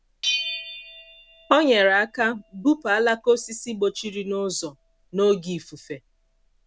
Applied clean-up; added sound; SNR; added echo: none; Bell; 13 dB; none.